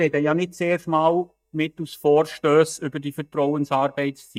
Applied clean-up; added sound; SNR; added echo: neural mask model DeepFilterNet 3.